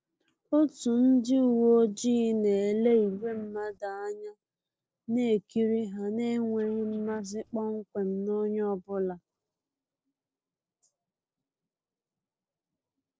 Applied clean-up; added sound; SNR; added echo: neural separator model SepFormer DNS4.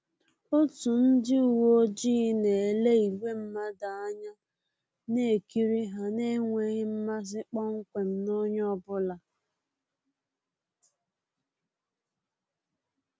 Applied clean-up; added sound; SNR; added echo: none; none; none; none.